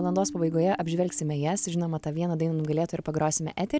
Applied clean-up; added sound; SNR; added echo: none; Marimba, xylophone; 17 dB; none.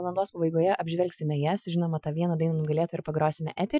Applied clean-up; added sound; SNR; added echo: classical method Wiener filter.